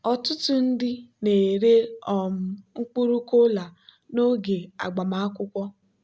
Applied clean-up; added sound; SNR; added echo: none; none; none; none.